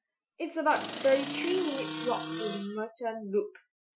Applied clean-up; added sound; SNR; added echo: classical method Wiener filter.